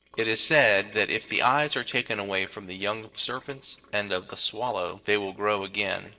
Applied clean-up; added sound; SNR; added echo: neural separator model SepFormer DNS4.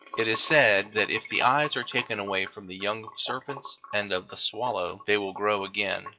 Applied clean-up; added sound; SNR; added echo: classical method WPE with log-MMSE.